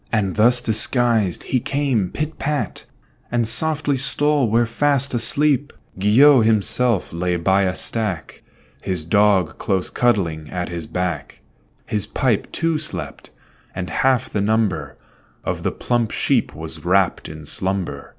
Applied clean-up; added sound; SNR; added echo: none; none; none; none.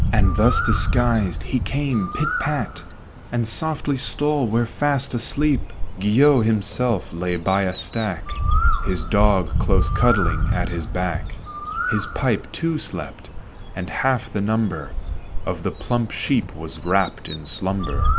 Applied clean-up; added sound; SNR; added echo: none; Bird; 1 dB; none.